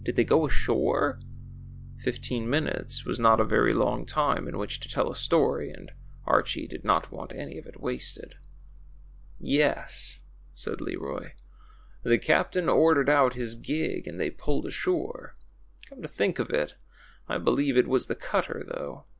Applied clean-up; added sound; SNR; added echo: none; Piano; 19 dB; none.